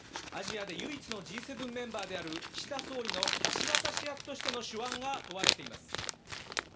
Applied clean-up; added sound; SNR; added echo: none; Crumpling, crinkling; -4 dB; reverberation time 2.4 s.